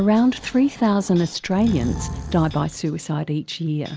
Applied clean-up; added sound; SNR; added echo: none; Breathing; 12 dB; none.